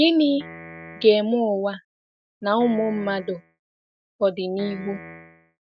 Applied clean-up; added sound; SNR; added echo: none; Piano; 18 dB; none.